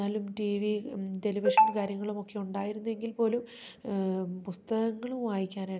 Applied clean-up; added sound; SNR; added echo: none; none; none; none.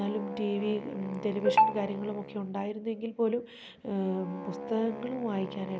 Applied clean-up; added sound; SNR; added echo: none; Wind instrument, woodwind instrument; 12 dB; none.